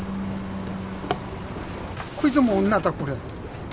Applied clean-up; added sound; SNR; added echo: none; Drawer open or close; 15 dB; none.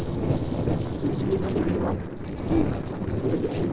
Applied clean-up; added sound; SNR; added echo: neural separator model SepFormer DNS4.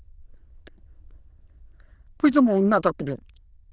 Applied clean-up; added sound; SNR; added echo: neural diffusion model UNIVERSE++.